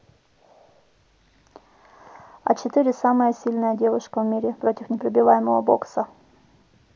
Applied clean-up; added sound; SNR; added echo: none; none; none; none.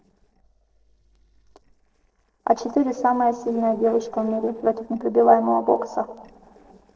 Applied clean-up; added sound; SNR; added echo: neural separator model SepFormer DNS4.